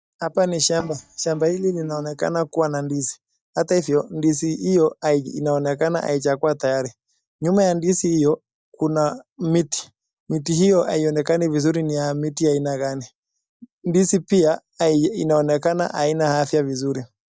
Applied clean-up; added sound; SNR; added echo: neural mask model DeepFilterNet 3.